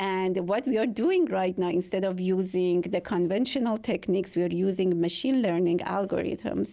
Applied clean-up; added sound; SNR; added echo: none; none; none; none.